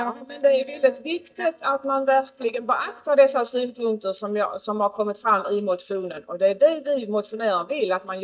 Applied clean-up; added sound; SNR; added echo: neural mask model DeepFilterNet 3.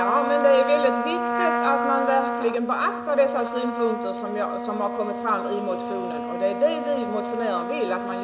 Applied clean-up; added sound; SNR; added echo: none; Trumpet; 3 dB; reverberation time 0.4 s.